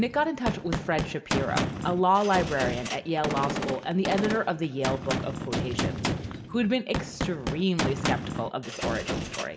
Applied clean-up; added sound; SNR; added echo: none; Gunshot, gunfire; 3 dB; reverberation time 0.8 s.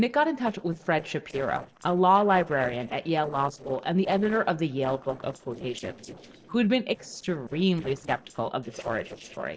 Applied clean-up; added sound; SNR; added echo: neural separator model SepFormer DNS4.